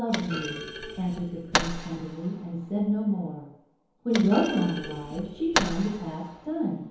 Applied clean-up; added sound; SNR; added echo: none; Thump, thud; 6 dB; reverberation time 2.2 s.